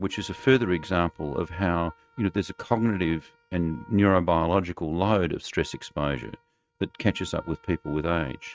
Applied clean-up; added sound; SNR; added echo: neural mask model RNNoise.